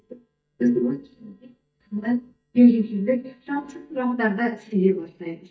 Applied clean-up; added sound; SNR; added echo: neural mask model DeepFilterNet 3.